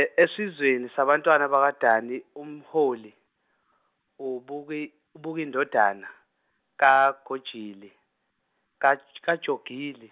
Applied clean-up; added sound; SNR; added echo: none; none; none; none.